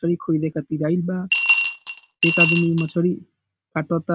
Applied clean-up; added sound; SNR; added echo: none; Coin (dropping) / Glass; -1 dB; none.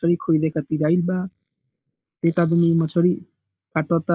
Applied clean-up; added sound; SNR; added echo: neural mask model Resemble Enhance denoiser.